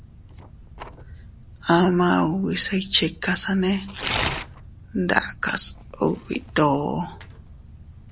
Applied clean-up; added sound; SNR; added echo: none; Tearing; 11 dB; none.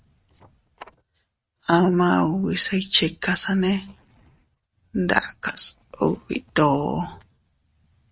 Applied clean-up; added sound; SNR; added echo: neural mask model RNNoise.